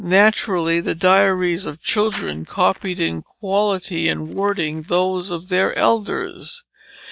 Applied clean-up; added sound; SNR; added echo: neural mask model DeepFilterNet 3.